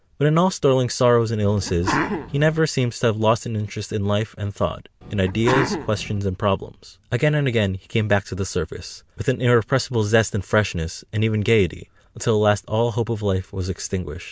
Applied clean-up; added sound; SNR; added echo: none; Sneeze; 5 dB; none.